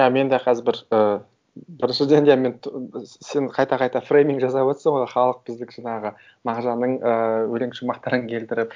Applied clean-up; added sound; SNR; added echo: none; none; none; none.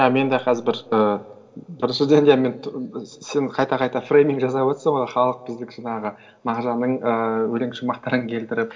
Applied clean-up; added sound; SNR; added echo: none; none; none; reverberation time 0.3 s.